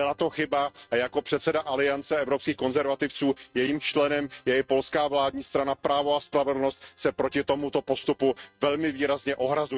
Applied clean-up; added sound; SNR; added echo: neural mask model RNNoise.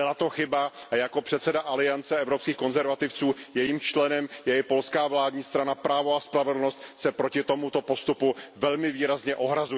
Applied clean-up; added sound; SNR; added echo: none; none; none; none.